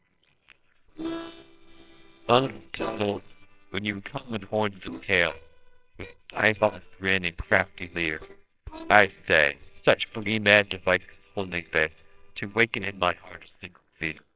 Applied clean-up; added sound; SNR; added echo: neural separator model SepFormer WHAMR!.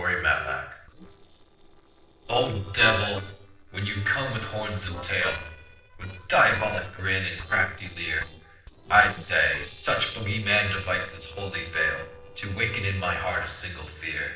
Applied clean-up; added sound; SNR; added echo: neural separator model SepFormer DNS4.